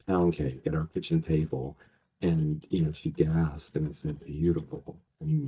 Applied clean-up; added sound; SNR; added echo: neural mask model DeepFilterNet 3.